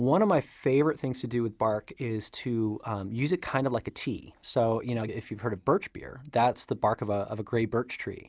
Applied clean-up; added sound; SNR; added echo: none; none; none; none.